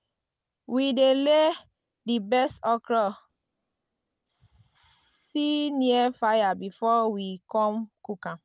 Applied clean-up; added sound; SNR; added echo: none; none; none; none.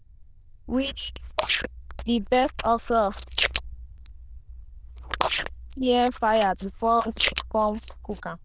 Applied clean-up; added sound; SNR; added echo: neural diffusion model UNIVERSE++.